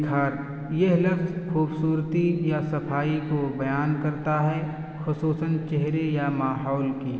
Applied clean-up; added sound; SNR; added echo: none; none; none; none.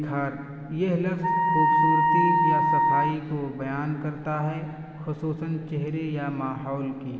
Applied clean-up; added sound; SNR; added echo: none; Wind instrument, woodwind instrument; -5 dB; none.